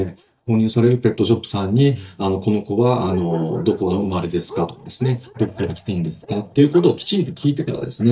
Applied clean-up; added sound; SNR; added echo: neural mask model DeepFilterNet 3.